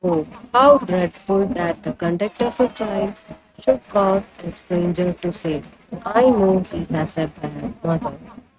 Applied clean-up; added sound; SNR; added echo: neural mask model RNNoise.